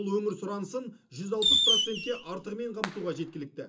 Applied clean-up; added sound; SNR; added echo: none; Fireworks; -5 dB; reverberation time 0.2 s.